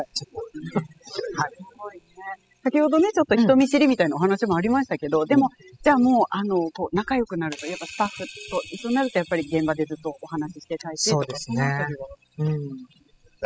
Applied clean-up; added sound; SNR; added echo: classical method spectral subtraction.